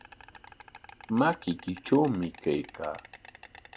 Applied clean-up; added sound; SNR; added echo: none; Insect; 19 dB; none.